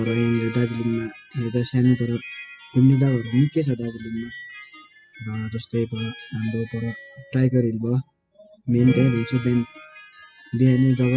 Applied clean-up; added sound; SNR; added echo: classical method spectral subtraction.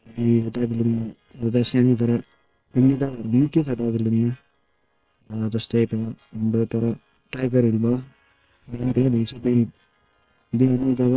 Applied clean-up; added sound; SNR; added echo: neural separator model SepFormer WHAM!.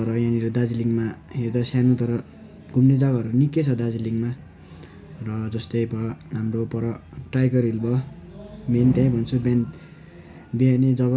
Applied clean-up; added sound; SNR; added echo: none; none; none; none.